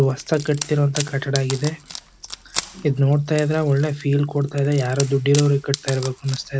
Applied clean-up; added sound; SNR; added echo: none; Wood; 13 dB; none.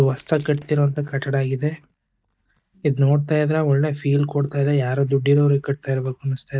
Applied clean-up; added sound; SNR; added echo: neural mask model DeepFilterNet 3.